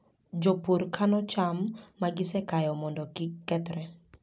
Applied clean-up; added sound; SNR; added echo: none; none; none; none.